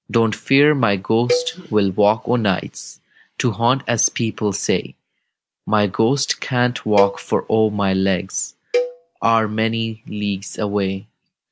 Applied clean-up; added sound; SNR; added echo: none; Cowbell; 8 dB; none.